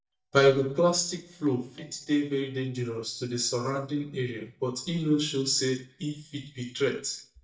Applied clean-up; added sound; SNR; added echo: neural mask model DeepFilterNet 3.